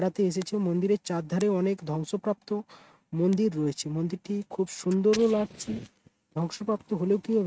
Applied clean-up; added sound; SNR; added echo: neural mask model RNNoise.